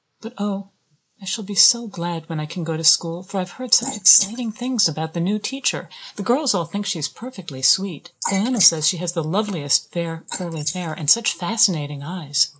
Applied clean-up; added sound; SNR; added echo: neural mask model Resemble Enhance denoiser.